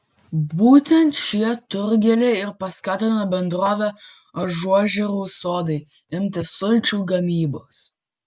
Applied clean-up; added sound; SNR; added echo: none; none; none; none.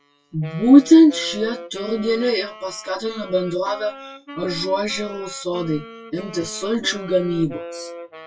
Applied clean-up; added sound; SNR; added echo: classical method WPE with log-MMSE.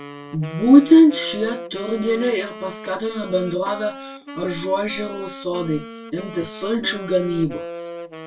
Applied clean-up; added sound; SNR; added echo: none; Wind instrument, woodwind instrument; 14 dB; reverberation time 0.2 s.